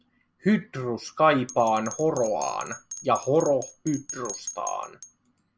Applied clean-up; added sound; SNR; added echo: none; Bell; 16 dB; none.